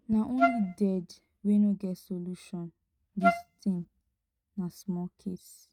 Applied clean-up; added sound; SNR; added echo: neural mask model RNNoise.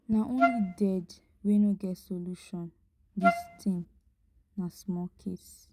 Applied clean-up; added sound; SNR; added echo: none; Wind instrument, woodwind instrument; -2 dB; none.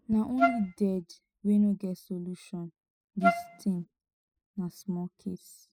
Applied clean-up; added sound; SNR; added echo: classical method spectral subtraction.